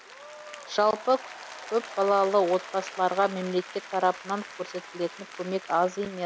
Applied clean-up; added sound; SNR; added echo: none; Applause; 15 dB; none.